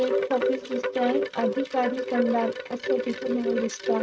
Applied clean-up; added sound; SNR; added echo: neural mask model RNNoise.